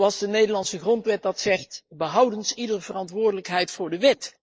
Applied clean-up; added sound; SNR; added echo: neural mask model Resemble Enhance denoiser.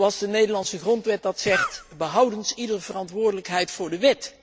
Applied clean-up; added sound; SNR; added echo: none; Cough; 5 dB; none.